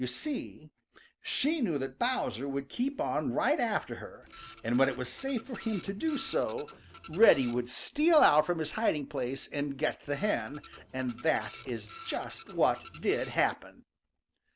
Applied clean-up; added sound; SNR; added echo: none; Printer; 15 dB; none.